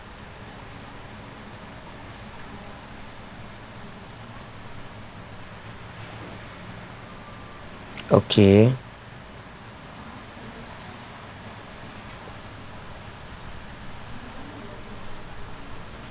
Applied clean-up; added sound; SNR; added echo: none; Bird; 15 dB; none.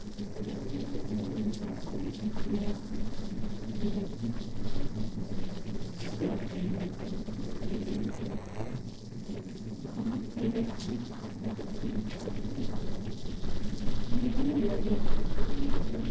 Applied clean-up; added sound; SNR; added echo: neural separator model SepFormer DNS4.